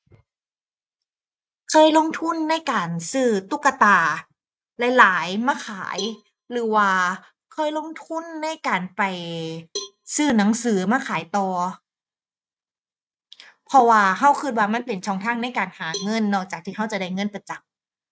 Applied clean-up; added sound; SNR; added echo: neural mask model RNNoise.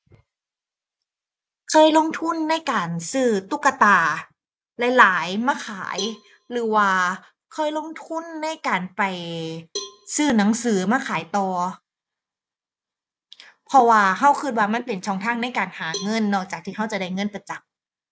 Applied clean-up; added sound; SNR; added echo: none; Cowbell; 18 dB; none.